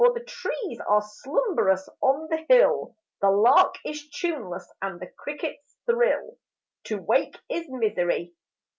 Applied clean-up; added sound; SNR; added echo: none; none; none; none.